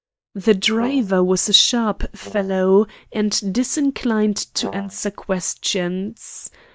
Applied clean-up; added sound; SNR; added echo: neural mask model DeepFilterNet 3.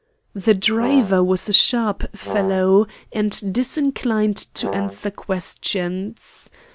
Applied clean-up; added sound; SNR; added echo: none; Brass instrument; 9 dB; none.